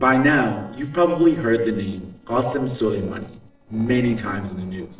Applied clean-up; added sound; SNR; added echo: neural separator model SepFormer DNS4.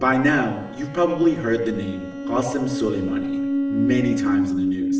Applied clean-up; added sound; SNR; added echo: none; Bowed string instrument; 19 dB; reverberation time 0.9 s.